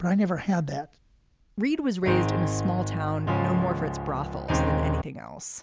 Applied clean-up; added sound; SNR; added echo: none; Piano; -2 dB; none.